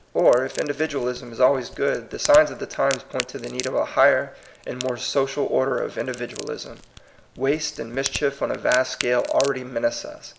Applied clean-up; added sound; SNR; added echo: none; Crack; 15 dB; none.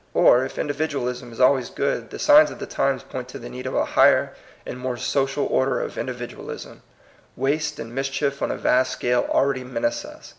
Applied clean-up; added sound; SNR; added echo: none; none; none; none.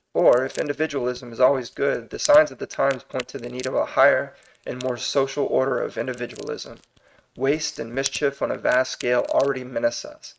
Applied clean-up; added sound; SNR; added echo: neural mask model RNNoise.